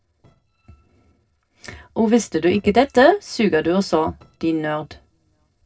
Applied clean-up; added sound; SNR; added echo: neural separator model SepFormer DNS4.